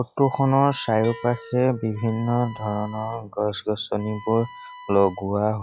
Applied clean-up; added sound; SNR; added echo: classical method log-MMSE.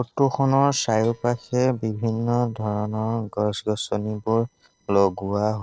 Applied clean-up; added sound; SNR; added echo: neural separator model SepFormer DNS4.